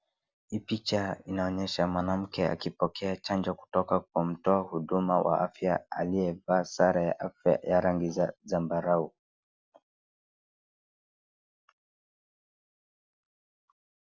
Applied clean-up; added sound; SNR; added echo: none; none; none; none.